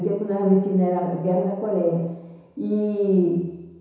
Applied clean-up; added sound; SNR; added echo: none; none; none; reverberation time 1.0 s.